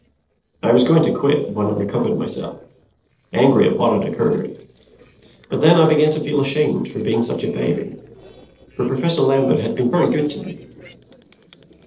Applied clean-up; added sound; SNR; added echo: neural separator model SepFormer DNS4.